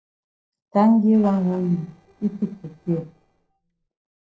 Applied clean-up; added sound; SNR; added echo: neural separator model SepFormer DNS4.